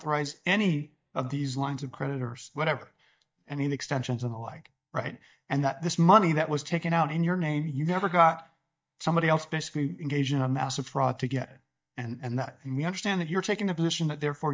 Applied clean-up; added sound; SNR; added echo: neural mask model DeepFilterNet 3.